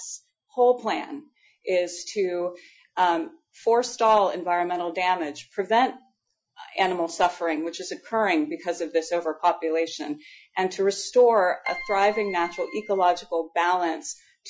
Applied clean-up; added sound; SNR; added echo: classical method Wiener filter.